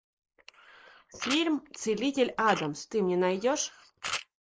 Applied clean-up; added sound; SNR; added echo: neural mask model Resemble Enhance denoiser.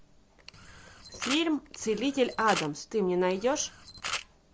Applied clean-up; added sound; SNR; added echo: none; Camera; 9 dB; none.